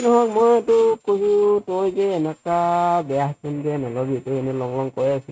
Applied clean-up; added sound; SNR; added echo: neural mask model RNNoise.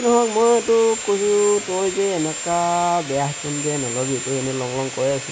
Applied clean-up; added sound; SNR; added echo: none; Sawing; 8 dB; none.